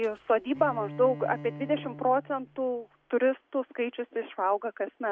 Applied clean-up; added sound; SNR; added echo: none; Bowed string instrument; 14 dB; none.